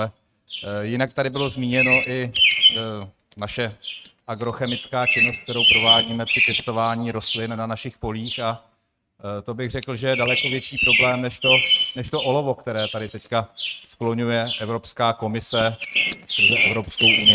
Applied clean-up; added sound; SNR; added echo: neural mask model RNNoise.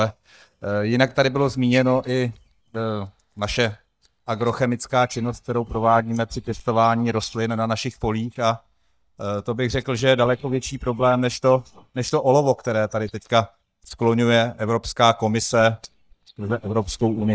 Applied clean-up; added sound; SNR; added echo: neural mask model DeepFilterNet 3.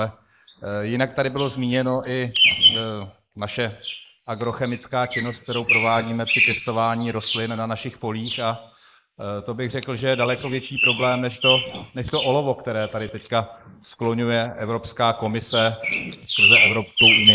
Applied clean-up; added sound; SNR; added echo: neural mask model Resemble Enhance denoiser.